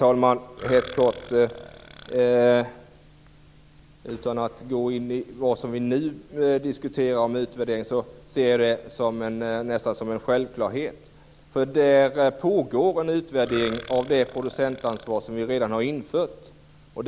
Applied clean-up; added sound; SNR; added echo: none; Burping, eructation; 17 dB; none.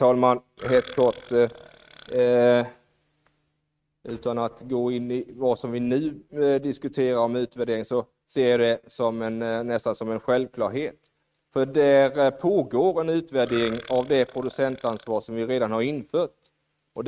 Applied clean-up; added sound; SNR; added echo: neural mask model RNNoise.